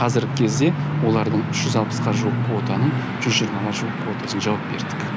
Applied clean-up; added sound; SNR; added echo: none; none; none; none.